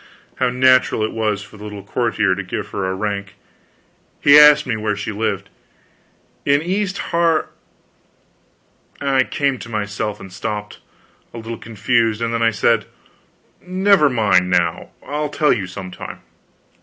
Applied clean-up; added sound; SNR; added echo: none; none; none; none.